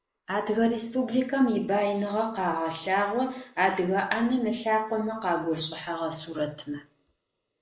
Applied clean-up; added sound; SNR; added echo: neural mask model Resemble Enhance denoiser.